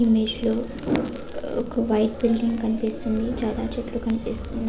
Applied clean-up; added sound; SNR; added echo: none; Crackle; 14 dB; reverberation time 0.9 s.